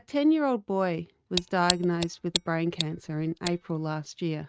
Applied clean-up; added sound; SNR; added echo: neural mask model RNNoise.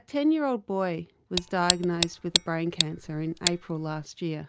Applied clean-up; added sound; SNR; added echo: none; Tick; 1 dB; none.